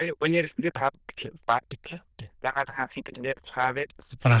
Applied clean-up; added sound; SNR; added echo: neural diffusion model UNIVERSE++.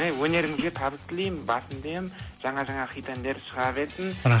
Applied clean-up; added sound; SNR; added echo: none; none; none; none.